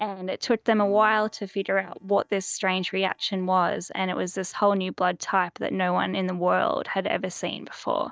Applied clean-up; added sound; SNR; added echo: neural mask model DeepFilterNet 3.